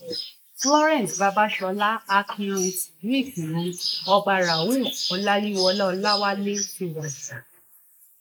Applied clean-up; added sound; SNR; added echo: neural mask model Resemble Enhance denoiser.